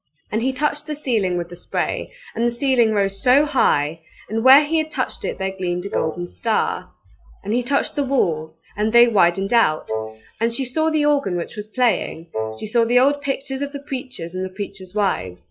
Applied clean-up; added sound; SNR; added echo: classical method log-MMSE.